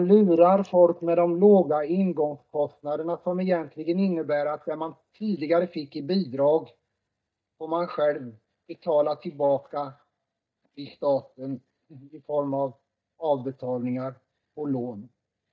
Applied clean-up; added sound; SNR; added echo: neural mask model DeepFilterNet 3.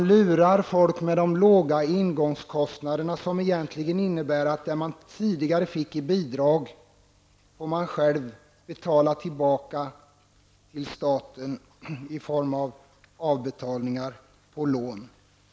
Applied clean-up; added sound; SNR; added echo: none; none; none; none.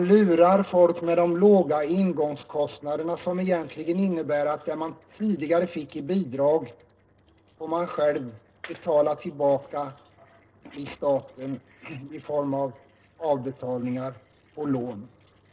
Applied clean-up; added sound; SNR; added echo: neural separator model SepFormer DNS4.